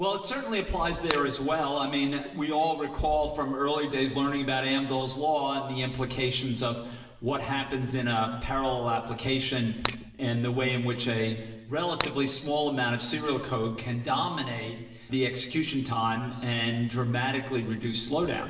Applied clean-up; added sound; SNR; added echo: none; Shatter; 4 dB; reverberation time 1.1 s.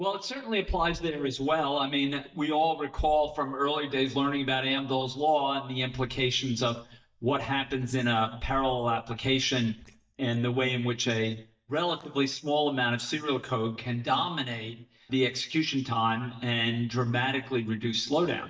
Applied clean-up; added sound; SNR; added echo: neural mask model DeepFilterNet 3.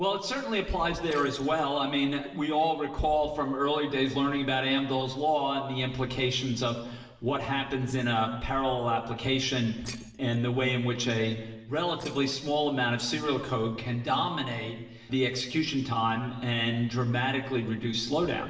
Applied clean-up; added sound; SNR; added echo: neural separator model SepFormer DNS4.